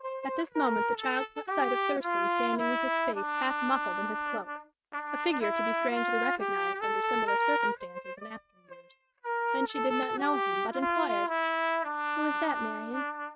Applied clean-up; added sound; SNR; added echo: neural mask model RNNoise.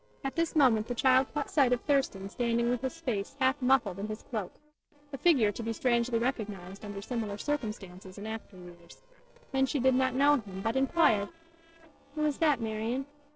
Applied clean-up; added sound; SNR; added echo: neural separator model SepFormer DNS4.